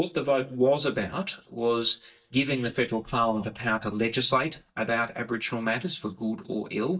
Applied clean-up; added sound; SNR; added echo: neural mask model DeepFilterNet 3.